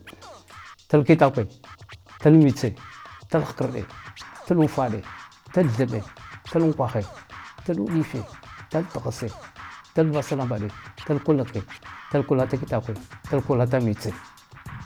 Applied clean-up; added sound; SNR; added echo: none; Scratching (performance technique); 18 dB; none.